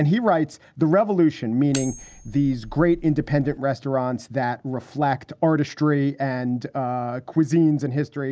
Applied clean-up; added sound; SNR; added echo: none; Cutlery, silverware; 16 dB; none.